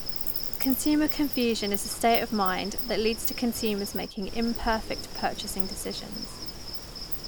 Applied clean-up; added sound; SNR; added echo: none; Insect; 4 dB; none.